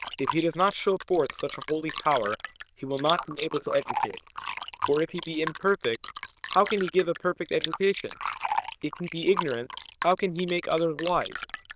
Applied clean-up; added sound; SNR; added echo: neural diffusion model UNIVERSE++.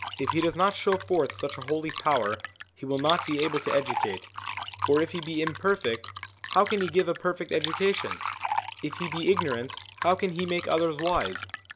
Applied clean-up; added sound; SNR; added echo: none; Fill (with liquid); 8 dB; none.